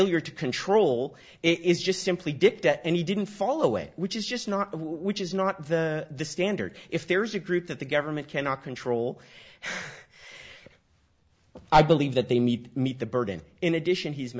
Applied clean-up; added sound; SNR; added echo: none; none; none; none.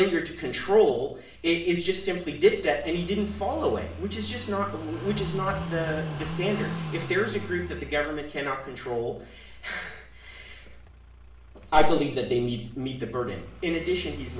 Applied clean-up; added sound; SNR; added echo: none; Car passing by / Idling; 12 dB; reverberation time 0.5 s.